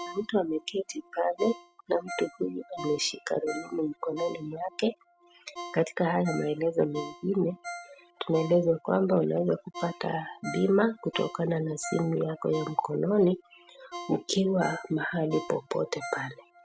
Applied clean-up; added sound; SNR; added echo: none; Ringtone; 15 dB; none.